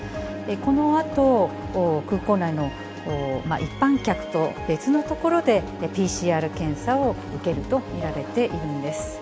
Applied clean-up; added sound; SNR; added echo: none; Bowed string instrument; 15 dB; none.